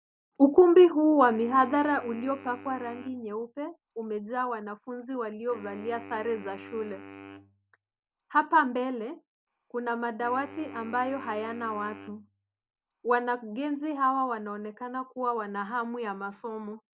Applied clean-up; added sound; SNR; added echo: none; Wind instrument, woodwind instrument; 19 dB; none.